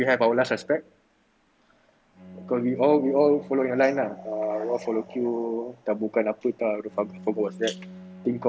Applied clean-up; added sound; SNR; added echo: none; Bowed string instrument; 20 dB; none.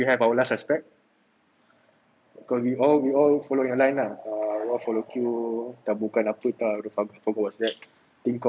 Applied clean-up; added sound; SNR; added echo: none; none; none; none.